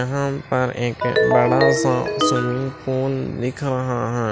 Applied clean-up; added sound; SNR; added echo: none; Ringtone; 0 dB; none.